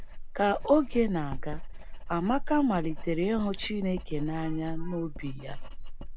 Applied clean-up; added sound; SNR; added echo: none; Writing; 4 dB; none.